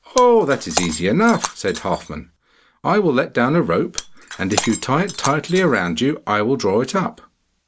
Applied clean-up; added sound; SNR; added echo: none; Shatter; 13 dB; none.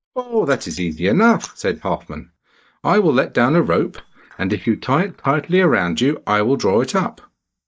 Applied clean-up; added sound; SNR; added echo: neural mask model DeepFilterNet 3.